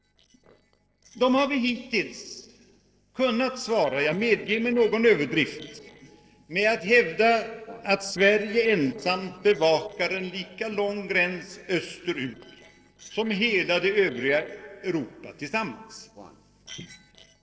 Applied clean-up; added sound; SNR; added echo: neural separator model SepFormer DNS4.